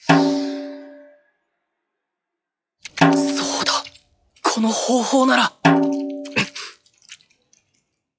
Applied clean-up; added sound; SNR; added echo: classical method log-MMSE.